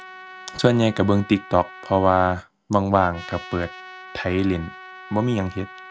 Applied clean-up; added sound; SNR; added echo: none; Trumpet; 18 dB; none.